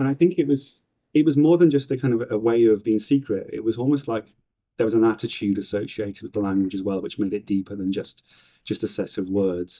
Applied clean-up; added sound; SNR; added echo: neural mask model DeepFilterNet 3.